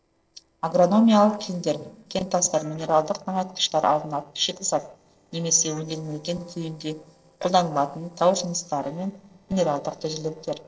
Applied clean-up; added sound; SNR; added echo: neural separator model SepFormer DNS4.